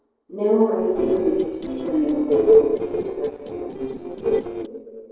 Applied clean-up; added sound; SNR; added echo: neural separator model SepFormer DNS4.